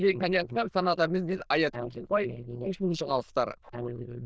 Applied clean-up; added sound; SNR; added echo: neural diffusion model UNIVERSE++.